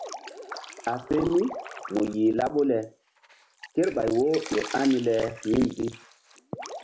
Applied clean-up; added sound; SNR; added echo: none; Drip; 15 dB; none.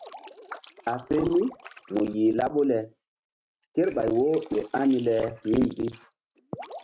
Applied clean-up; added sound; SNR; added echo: neural mask model RNNoise.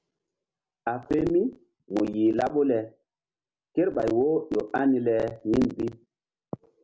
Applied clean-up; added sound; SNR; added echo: none; none; none; none.